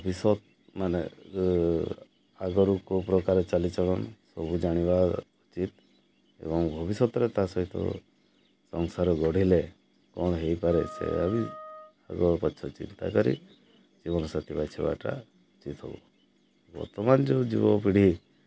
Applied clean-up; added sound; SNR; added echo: none; Wind instrument, woodwind instrument; 17 dB; none.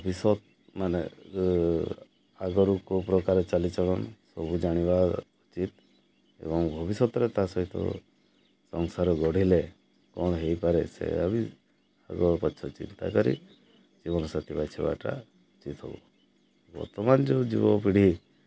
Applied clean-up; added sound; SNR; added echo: none; none; none; none.